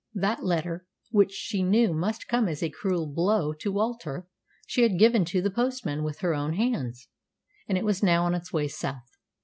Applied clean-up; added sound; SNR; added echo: none; none; none; none.